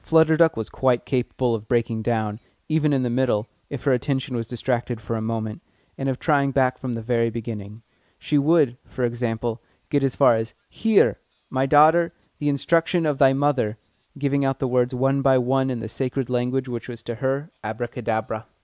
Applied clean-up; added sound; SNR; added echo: none; none; none; none.